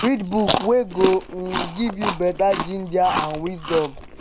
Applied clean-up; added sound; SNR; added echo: none; Chewing, mastication; 6 dB; none.